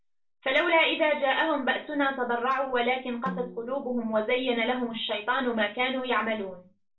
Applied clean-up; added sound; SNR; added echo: none; Snare drum; 16 dB; reverberation time 0.3 s.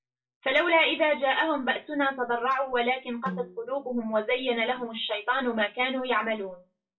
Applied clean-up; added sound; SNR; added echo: classical method WPE with log-MMSE.